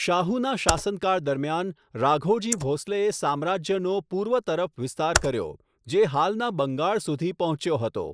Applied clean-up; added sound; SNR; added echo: neural mask model Resemble Enhance denoiser.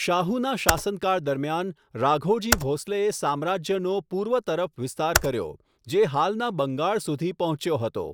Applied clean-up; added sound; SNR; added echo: none; Computer keyboard; 6 dB; none.